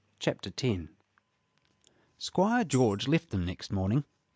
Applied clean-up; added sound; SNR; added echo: none; Tambourine; 19 dB; none.